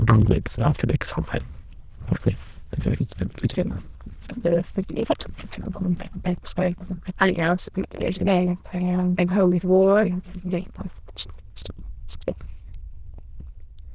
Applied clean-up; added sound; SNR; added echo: neural diffusion model UNIVERSE++.